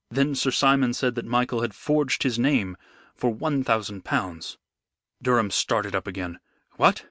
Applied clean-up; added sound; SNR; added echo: none; none; none; none.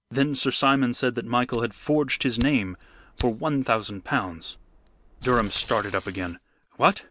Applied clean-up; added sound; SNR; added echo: none; Fire + Tearing; 16 dB; none.